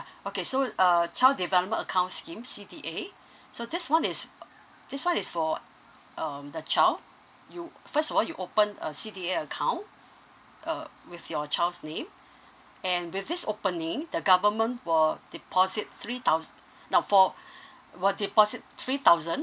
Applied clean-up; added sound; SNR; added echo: none; none; none; none.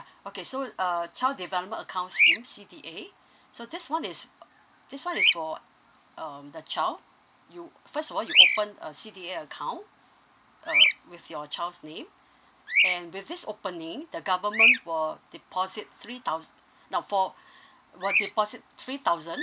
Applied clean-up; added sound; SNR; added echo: none; Bird vocalization, bird call, bird song; -3 dB; none.